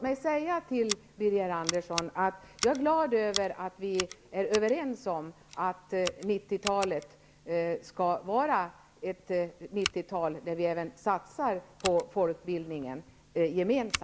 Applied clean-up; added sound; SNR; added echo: none; Scissors; 12 dB; none.